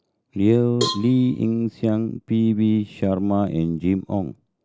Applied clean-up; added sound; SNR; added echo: none; Cowbell; 12 dB; none.